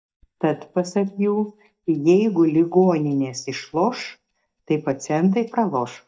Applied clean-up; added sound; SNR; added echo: neural mask model DeepFilterNet 3.